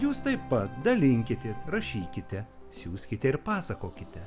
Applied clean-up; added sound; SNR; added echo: none; none; none; none.